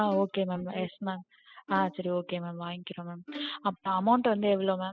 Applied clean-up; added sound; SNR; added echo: classical method spectral subtraction.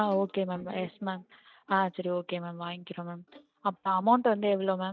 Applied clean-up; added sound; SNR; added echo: neural mask model DeepFilterNet 3.